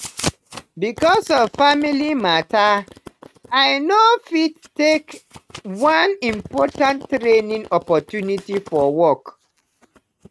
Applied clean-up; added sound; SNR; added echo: neural mask model RNNoise.